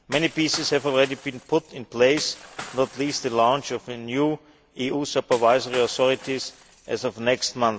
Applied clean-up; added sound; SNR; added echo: none; Shatter / Crushing; 18 dB; none.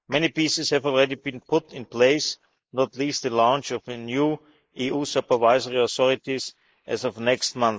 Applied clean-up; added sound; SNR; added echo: neural mask model Resemble Enhance denoiser.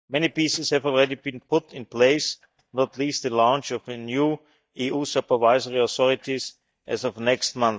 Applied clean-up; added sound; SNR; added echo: neural mask model DeepFilterNet 3.